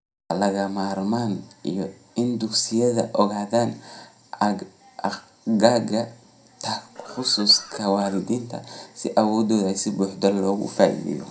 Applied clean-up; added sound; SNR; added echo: none; Cough; 19 dB; reverberation time 0.2 s.